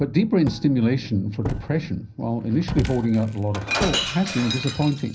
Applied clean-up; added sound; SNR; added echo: none; Shatter; 8 dB; reverberation time 0.5 s.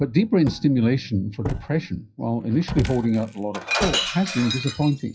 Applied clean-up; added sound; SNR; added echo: classical method WPE with log-MMSE.